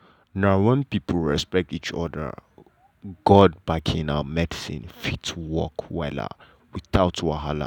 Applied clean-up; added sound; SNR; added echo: none; none; none; none.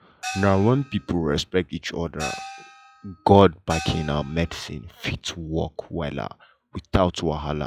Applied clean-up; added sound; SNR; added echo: classical method log-MMSE.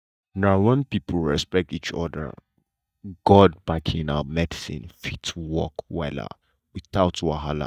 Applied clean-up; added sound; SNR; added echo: neural mask model DeepFilterNet 3.